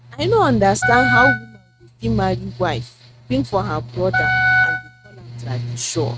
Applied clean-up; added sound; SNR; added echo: neural mask model RNNoise.